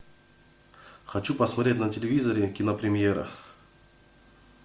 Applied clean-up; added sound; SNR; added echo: none; none; none; none.